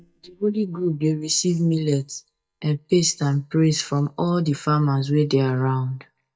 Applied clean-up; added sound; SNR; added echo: neural mask model DeepFilterNet 3.